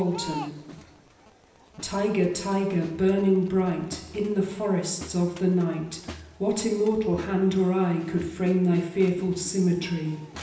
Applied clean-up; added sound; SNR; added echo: none; Crowd; 19 dB; reverberation time 0.9 s.